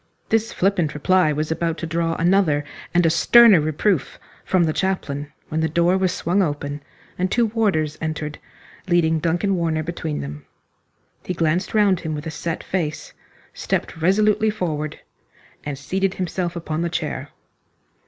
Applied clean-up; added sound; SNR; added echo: none; none; none; none.